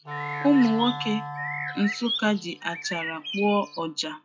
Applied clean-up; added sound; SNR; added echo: classical method log-MMSE.